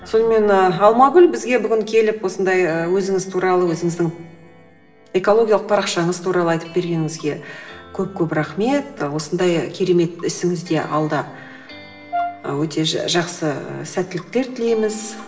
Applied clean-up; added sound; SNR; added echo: none; Brass instrument; 11 dB; reverberation time 0.8 s.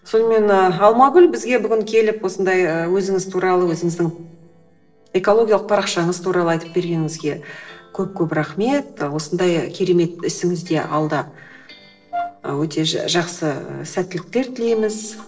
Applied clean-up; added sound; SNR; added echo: neural separator model SepFormer DNS4.